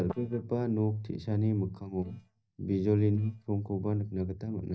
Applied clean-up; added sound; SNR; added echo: neural mask model DeepFilterNet 3.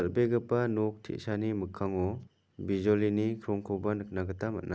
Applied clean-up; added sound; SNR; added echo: none; none; none; none.